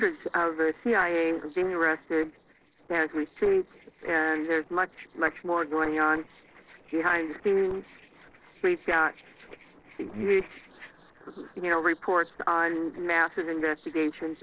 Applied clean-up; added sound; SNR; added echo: neural separator model SepFormer DNS4.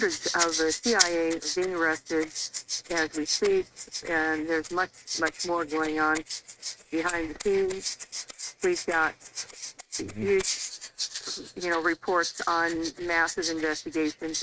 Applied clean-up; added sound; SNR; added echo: neural mask model RNNoise.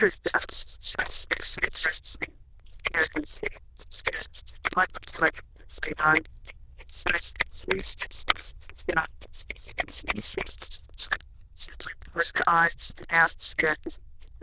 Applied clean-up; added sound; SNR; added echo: neural diffusion model UNIVERSE++.